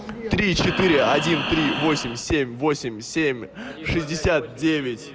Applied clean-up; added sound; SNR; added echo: none; Breathing; 4 dB; none.